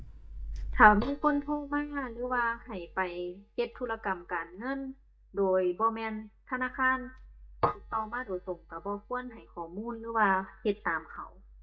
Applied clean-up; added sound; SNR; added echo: neural mask model DeepFilterNet 3.